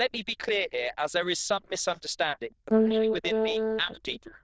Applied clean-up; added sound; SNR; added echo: neural diffusion model UNIVERSE++.